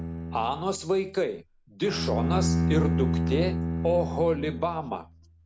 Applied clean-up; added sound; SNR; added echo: none; Bowed string instrument; 0 dB; none.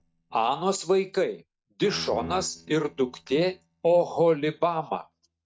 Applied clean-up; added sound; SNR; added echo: neural mask model DeepFilterNet 3.